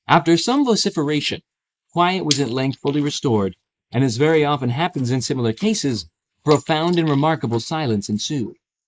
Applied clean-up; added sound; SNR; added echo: neural mask model Resemble Enhance denoiser.